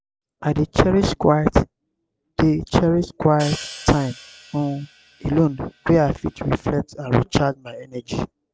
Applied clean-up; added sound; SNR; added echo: none; Hi-hat; 18 dB; none.